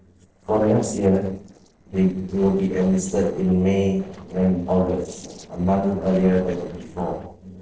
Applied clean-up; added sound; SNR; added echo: neural separator model SepFormer DNS4.